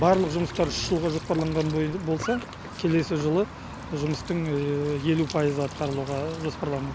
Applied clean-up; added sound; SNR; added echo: none; Squeak / Trickle, dribble / Sink (filling or washing); 18 dB; none.